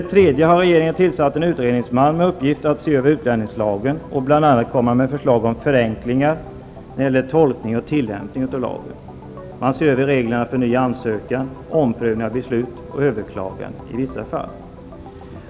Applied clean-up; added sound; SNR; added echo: none; Organ + Bus; 17 dB; none.